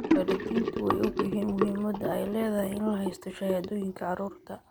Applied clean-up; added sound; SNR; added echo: none; Sink (filling or washing) / Gurgling; 2 dB; none.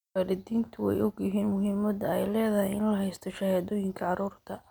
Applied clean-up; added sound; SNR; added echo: none; none; none; none.